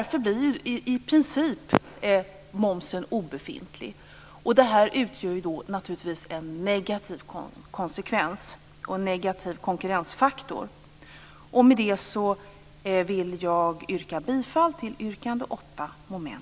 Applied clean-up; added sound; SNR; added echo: none; none; none; none.